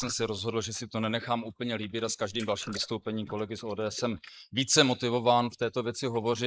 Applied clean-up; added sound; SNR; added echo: neural mask model Resemble Enhance denoiser.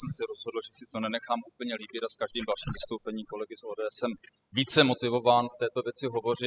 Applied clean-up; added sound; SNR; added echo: classical method spectral subtraction.